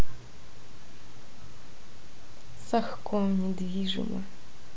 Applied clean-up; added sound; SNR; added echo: none; none; none; none.